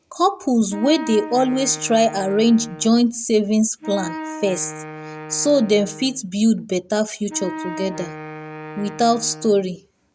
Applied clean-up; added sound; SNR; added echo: none; Wind instrument, woodwind instrument; 14 dB; none.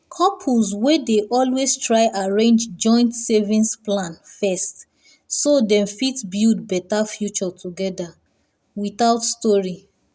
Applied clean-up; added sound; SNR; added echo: none; none; none; none.